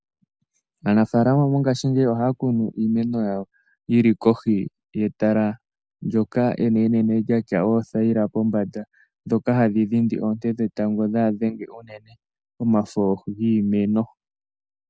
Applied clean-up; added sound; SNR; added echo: none; none; none; none.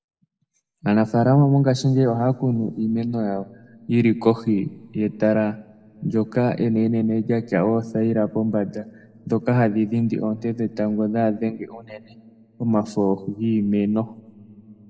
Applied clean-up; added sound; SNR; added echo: none; none; none; reverberation time 1.8 s.